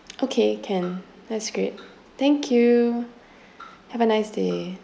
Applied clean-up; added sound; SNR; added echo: none; none; none; none.